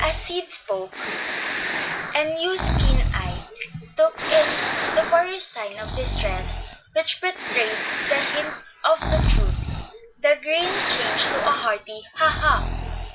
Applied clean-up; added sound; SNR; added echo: none; Breathing; 1 dB; none.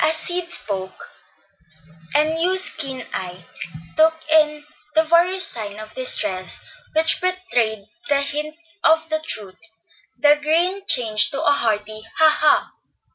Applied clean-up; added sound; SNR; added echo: none; none; none; none.